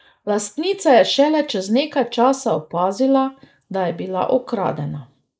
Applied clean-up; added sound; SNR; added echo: neural mask model Resemble Enhance denoiser.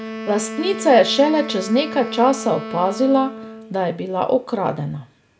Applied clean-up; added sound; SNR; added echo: none; Wind instrument, woodwind instrument; 12 dB; none.